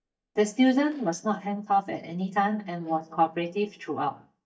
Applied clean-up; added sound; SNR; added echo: neural mask model DeepFilterNet 3.